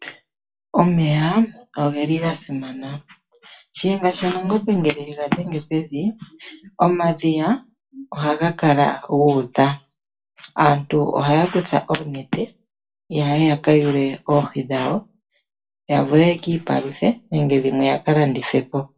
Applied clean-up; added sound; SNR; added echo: none; none; none; reverberation time 0.2 s.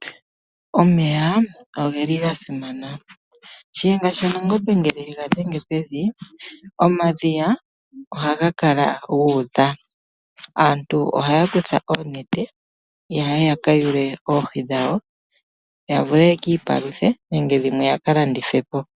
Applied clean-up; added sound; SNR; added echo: none; none; none; none.